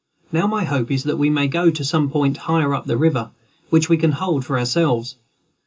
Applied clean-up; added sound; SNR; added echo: none; none; none; reverberation time 0.2 s.